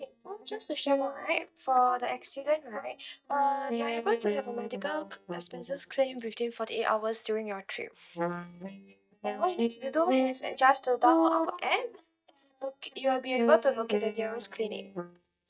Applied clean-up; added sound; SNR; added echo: neural mask model DeepFilterNet 3.